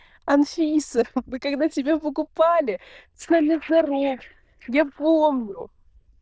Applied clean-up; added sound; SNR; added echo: neural diffusion model UNIVERSE++.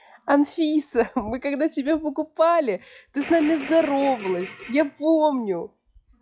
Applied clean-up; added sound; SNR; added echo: classical method log-MMSE.